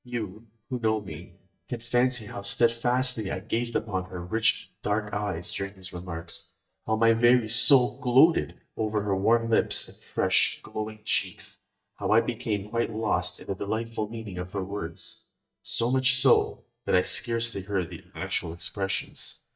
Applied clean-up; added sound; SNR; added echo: neural mask model DeepFilterNet 3.